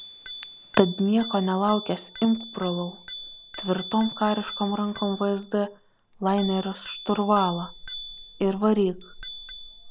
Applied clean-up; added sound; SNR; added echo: none; Bicycle bell; 13 dB; none.